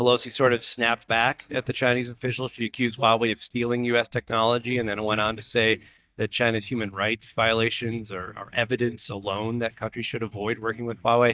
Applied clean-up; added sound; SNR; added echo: neural mask model DeepFilterNet 3.